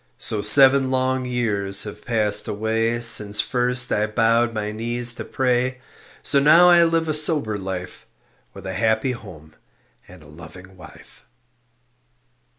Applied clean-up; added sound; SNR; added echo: none; none; none; none.